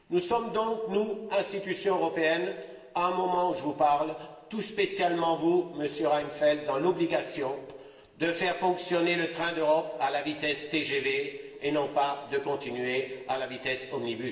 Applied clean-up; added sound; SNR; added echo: none; none; none; reverberation time 1.1 s.